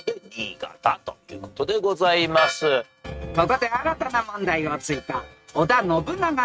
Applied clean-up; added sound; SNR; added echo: neural mask model RNNoise.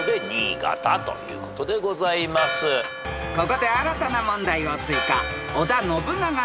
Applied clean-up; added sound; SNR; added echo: none; Church bell; 8 dB; none.